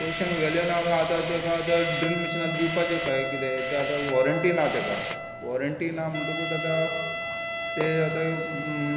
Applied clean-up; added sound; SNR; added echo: none; Hiss + Wind instrument, woodwind instrument; 3 dB; none.